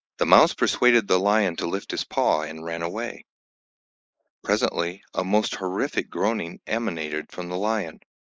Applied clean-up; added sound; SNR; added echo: neural mask model Resemble Enhance denoiser.